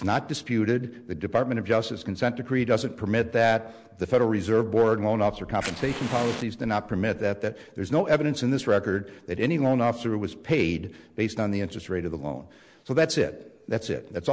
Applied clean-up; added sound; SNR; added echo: none; Fire; 13 dB; none.